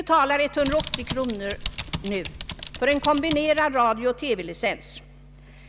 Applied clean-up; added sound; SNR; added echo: none; Typing; 8 dB; none.